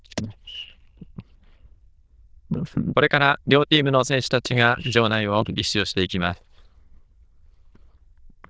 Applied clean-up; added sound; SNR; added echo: neural diffusion model UNIVERSE++.